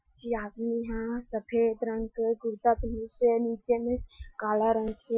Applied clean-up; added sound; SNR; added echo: classical method Wiener filter.